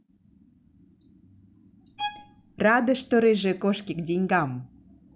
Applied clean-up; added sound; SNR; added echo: none; Bowed string instrument; 13 dB; none.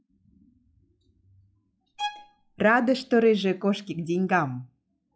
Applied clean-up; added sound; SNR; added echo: classical method log-MMSE.